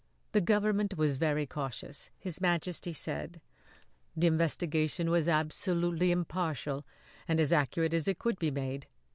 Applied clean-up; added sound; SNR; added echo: none; none; none; none.